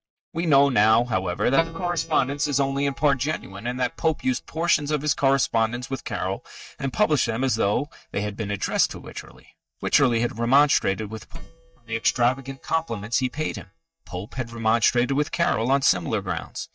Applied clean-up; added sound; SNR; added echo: neural mask model DeepFilterNet 3.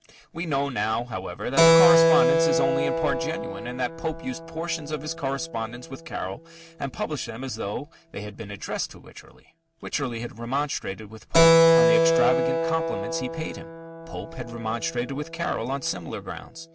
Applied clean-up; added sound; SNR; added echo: none; Keyboard (musical); -4 dB; none.